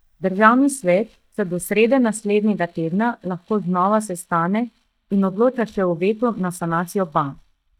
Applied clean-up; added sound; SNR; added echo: neural mask model DeepFilterNet 3.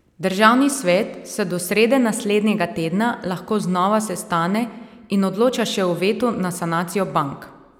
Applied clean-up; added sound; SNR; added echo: none; none; none; none.